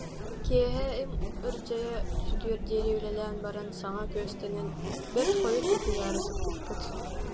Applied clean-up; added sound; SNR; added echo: none; Race car, auto racing / Accelerating, revving, vroom; -2 dB; none.